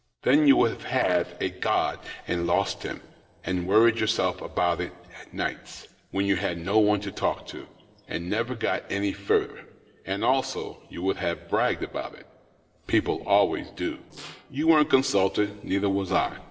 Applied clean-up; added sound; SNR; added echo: neural separator model SepFormer DNS4.